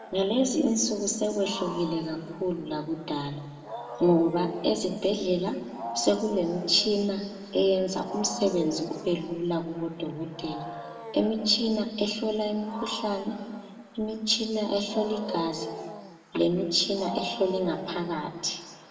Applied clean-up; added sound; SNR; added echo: none; Wild animals; 13 dB; reverberation time 1.6 s.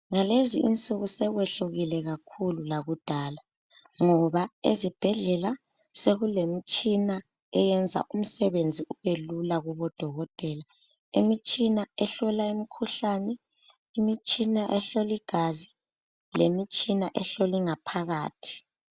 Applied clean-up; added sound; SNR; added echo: none; none; none; none.